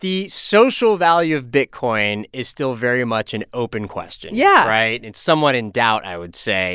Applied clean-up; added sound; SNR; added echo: none; none; none; none.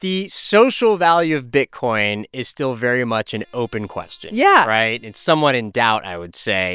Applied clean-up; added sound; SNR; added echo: neural separator model SepFormer WHAM!.